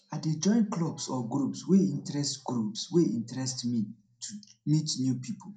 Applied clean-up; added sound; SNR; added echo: none; none; none; reverberation time 0.2 s.